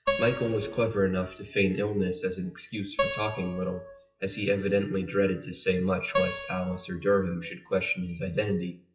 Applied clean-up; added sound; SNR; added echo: classical method WPE with log-MMSE.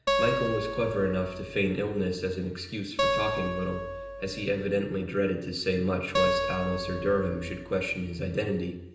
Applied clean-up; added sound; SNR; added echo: none; Acoustic guitar; 3 dB; reverberation time 0.9 s.